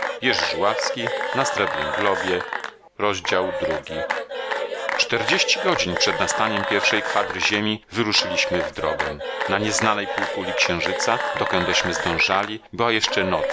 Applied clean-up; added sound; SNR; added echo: none; Applause / Cheering / Clapping; 2 dB; none.